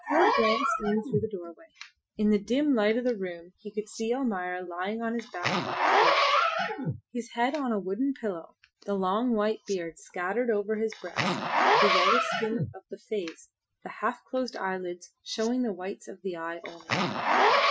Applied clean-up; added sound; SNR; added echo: classical method Wiener filter.